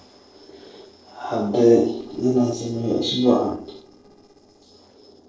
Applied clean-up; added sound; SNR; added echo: neural separator model SepFormer DNS4.